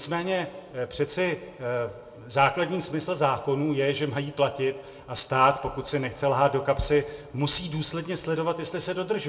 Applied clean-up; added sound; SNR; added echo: none; none; none; reverberation time 0.9 s.